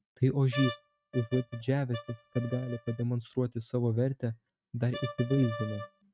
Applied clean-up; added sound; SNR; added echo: neural mask model RNNoise.